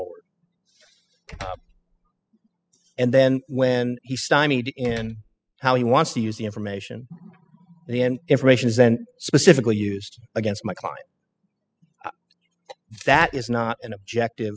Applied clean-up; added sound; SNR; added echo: classical method spectral subtraction.